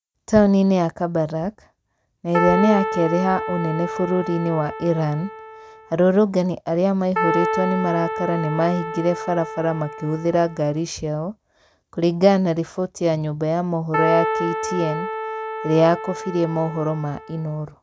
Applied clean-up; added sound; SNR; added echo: none; Keyboard (musical); 5 dB; none.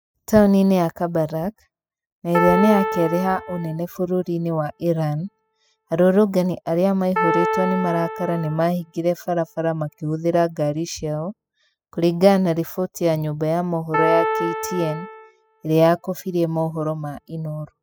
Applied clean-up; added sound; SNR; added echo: classical method spectral subtraction.